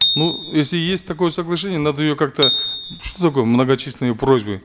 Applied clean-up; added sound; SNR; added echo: none; Bicycle bell; 5 dB; none.